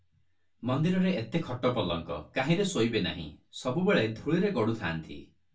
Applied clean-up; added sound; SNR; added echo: none; none; none; reverberation time 0.2 s.